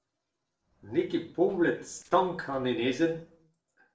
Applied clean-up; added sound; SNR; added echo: neural separator model SepFormer DNS4.